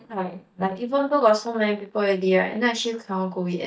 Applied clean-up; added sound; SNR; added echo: neural mask model DeepFilterNet 3.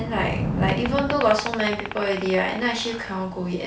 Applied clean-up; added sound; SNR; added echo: none; Glass + Thunder / Rain; 5 dB; none.